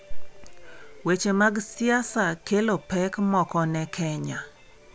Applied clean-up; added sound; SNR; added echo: none; none; none; none.